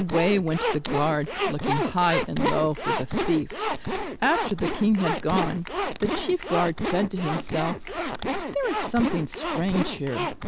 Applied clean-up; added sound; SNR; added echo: none; Zipper (clothing); 2 dB; none.